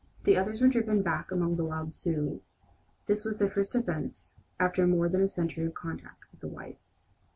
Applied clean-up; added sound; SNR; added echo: none; none; none; none.